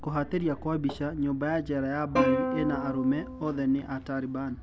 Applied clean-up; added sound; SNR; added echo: none; Plucked string instrument; 2 dB; none.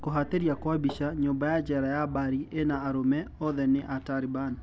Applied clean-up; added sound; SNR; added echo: none; none; none; none.